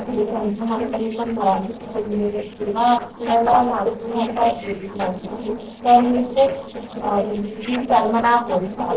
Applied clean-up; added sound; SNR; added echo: neural separator model SepFormer DNS4.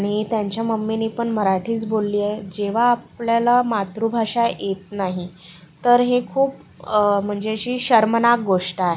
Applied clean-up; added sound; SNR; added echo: none; none; none; none.